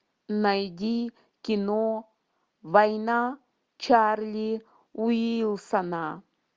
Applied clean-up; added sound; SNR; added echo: none; none; none; none.